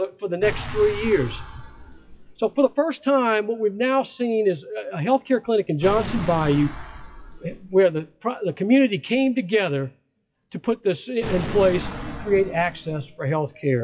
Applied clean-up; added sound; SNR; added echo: classical method WPE with log-MMSE.